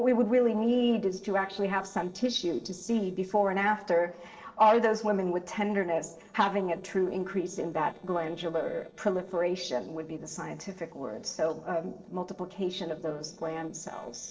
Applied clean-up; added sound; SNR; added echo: neural separator model SepFormer DNS4.